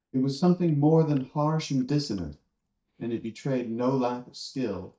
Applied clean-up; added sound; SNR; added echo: neural mask model DeepFilterNet 3.